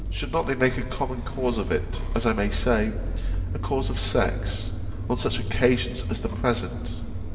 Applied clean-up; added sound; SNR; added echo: none; Engine starting / Motor vehicle (road); 3 dB; reverberation time 1.8 s.